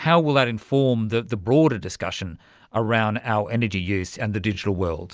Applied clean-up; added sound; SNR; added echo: none; none; none; none.